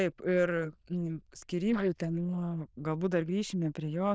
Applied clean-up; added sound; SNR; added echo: neural diffusion model UNIVERSE++.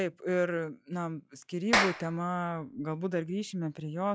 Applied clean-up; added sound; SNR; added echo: classical method log-MMSE.